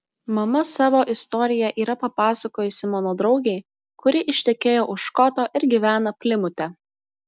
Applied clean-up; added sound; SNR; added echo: none; none; none; none.